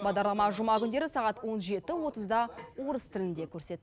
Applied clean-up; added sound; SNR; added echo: none; Cowbell; 20 dB; none.